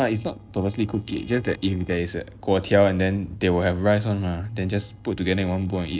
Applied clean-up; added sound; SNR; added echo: neural separator model SepFormer DNS4.